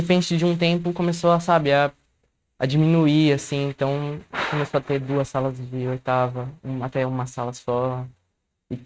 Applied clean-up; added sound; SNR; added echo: neural mask model RNNoise.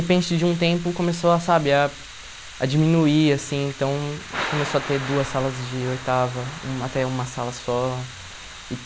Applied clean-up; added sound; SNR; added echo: none; Thunder / Rain; 13 dB; none.